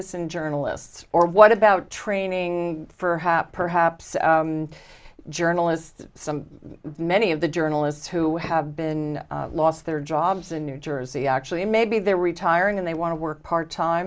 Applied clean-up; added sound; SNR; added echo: none; none; none; none.